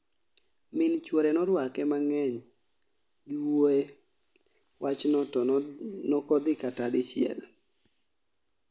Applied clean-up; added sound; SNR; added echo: none; none; none; none.